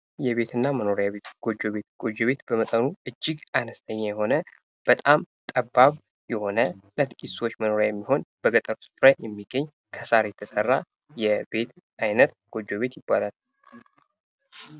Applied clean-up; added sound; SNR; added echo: none; none; none; none.